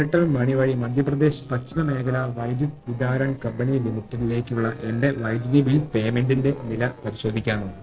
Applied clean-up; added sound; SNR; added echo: neural separator model SepFormer DNS4.